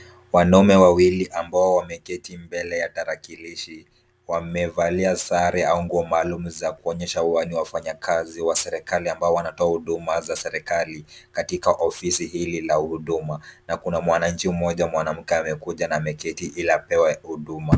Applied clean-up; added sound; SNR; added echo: none; none; none; none.